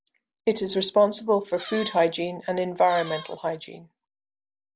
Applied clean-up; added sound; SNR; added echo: none; Squeak; 14 dB; none.